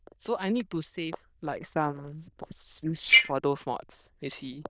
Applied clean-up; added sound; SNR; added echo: neural diffusion model UNIVERSE++.